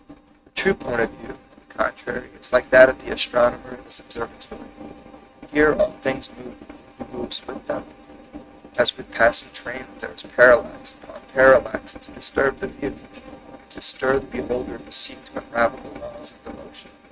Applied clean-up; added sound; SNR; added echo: neural mask model RNNoise.